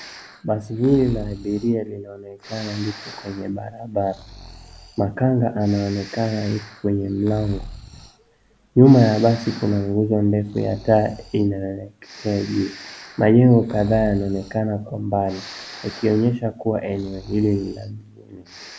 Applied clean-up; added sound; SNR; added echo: none; Breathing; 19 dB; none.